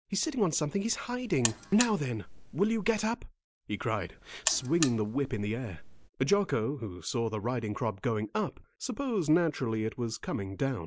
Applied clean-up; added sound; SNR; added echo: none; Alarm; 9 dB; none.